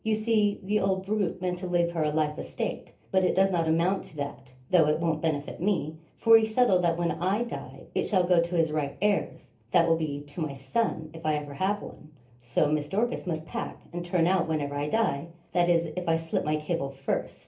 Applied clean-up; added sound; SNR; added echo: none; none; none; reverberation time 0.3 s.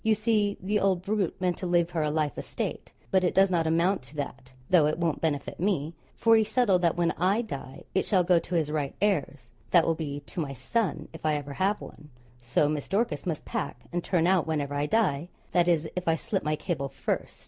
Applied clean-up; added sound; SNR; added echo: none; none; none; none.